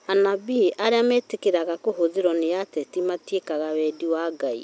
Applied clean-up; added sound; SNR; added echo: none; none; none; none.